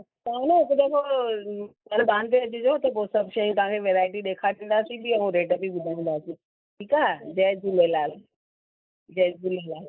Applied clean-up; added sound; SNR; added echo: neural mask model Resemble Enhance denoiser.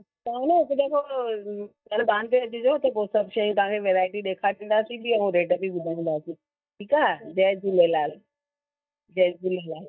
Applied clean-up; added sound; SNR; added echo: neural mask model DeepFilterNet 3.